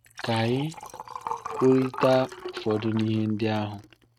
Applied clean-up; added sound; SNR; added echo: neural mask model RNNoise.